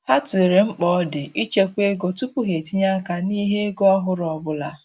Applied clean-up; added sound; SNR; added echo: none; none; none; none.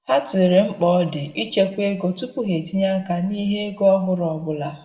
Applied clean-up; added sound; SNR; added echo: none; none; none; reverberation time 1.0 s.